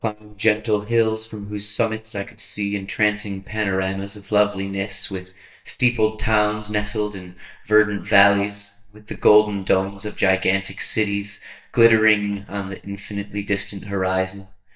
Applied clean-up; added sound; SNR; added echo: neural mask model DeepFilterNet 3.